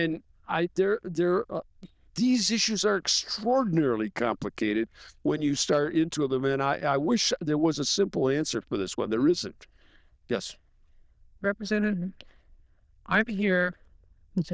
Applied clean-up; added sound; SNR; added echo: neural diffusion model UNIVERSE++.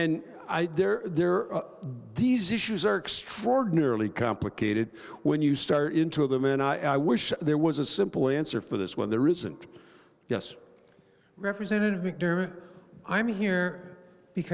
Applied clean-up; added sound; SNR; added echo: none; none; none; none.